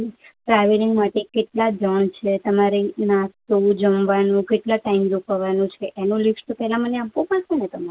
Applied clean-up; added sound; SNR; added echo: none; none; none; none.